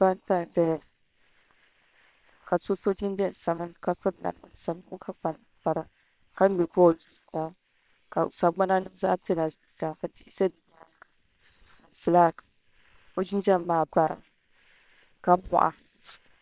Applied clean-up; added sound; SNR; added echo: neural separator model SepFormer WHAM!.